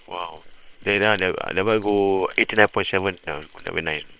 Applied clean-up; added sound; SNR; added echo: neural separator model SepFormer WHAM!.